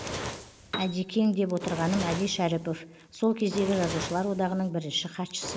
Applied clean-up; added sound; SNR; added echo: none; Piano + Fire; 10 dB; none.